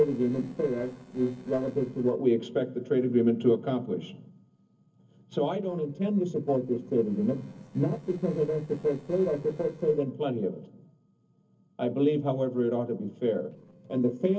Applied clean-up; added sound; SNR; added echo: neural separator model SepFormer DNS4.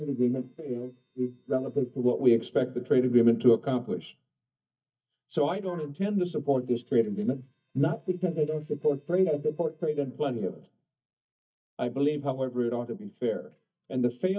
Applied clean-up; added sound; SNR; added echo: neural mask model DeepFilterNet 3.